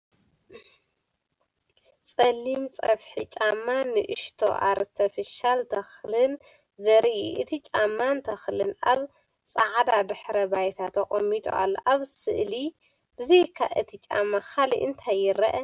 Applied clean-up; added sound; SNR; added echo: none; none; none; none.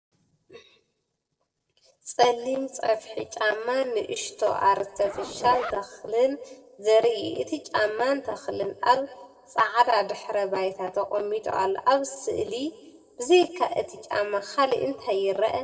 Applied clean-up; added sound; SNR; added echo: neural separator model SepFormer DNS4.